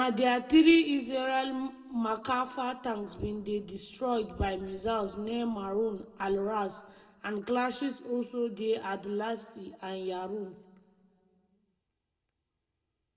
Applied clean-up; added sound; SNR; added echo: none; none; none; reverberation time 1.1 s.